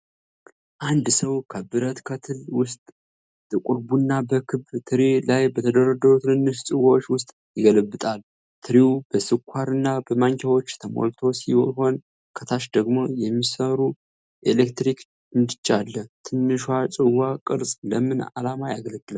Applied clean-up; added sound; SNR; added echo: none; none; none; none.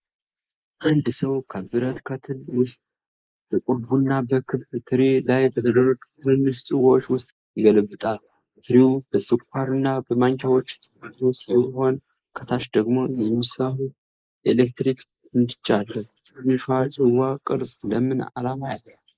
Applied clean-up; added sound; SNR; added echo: neural mask model Resemble Enhance denoiser.